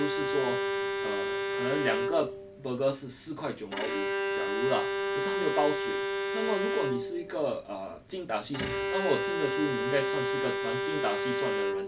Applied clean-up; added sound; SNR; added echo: none; Bowed string instrument; -2 dB; none.